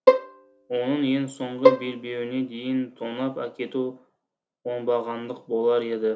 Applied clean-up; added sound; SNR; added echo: none; Bowed string instrument; -3 dB; none.